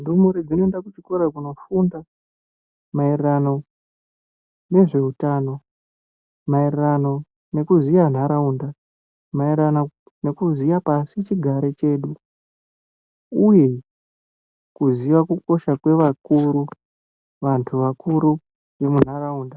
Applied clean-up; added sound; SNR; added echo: none; none; none; none.